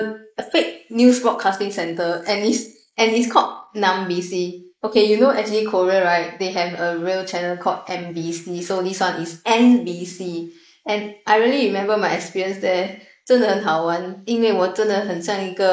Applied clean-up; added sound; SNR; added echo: neural mask model Resemble Enhance denoiser.